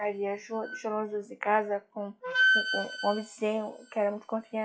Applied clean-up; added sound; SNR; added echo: classical method WPE with log-MMSE.